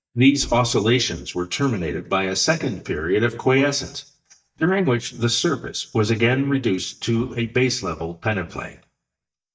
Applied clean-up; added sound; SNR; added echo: neural mask model DeepFilterNet 3.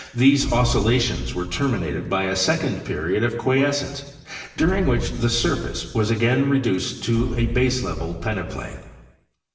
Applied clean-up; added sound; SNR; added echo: none; Boom; 8 dB; reverberation time 1.1 s.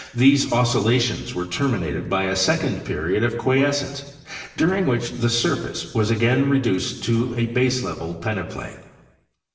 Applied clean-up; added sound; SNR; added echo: neural separator model SepFormer DNS4.